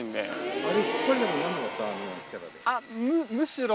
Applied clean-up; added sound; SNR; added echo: none; Sawing + Wind instrument, woodwind instrument; 19 dB; none.